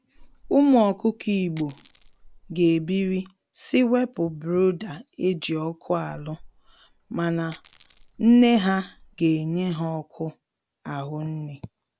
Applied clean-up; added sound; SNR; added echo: none; Coin (dropping); 14 dB; none.